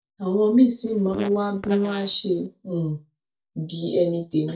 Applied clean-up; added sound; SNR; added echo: neural mask model DeepFilterNet 3.